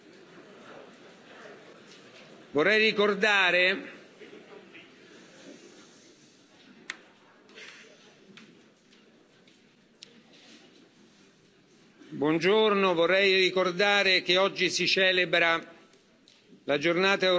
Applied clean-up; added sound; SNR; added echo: none; none; none; none.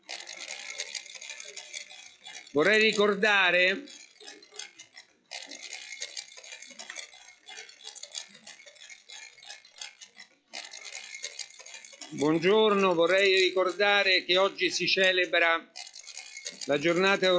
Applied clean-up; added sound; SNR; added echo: classical method log-MMSE.